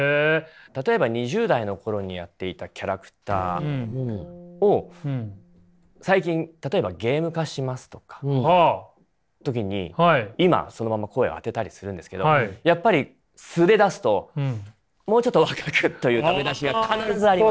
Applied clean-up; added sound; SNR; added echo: neural separator model SepFormer DNS4.